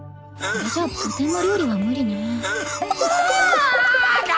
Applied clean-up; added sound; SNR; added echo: none; Cough; 9 dB; none.